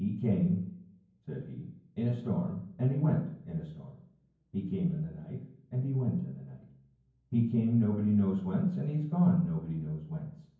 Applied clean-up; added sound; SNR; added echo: none; none; none; reverberation time 0.9 s.